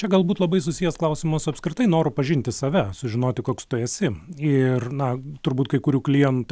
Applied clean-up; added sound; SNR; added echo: none; none; none; none.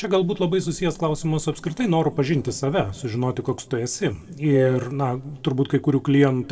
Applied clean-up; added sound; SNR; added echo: neural separator model SepFormer DNS4.